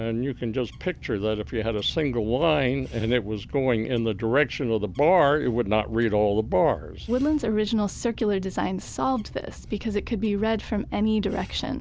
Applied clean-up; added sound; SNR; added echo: none; Bird; 16 dB; none.